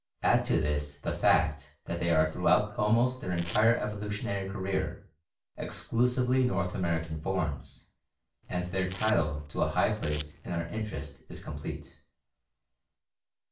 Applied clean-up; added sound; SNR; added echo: none; Domestic sounds, home sounds; 11 dB; reverberation time 0.4 s.